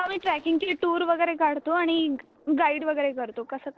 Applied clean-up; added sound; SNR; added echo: neural separator model SepFormer DNS4.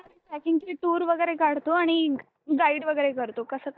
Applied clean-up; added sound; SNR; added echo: neural mask model DeepFilterNet 3.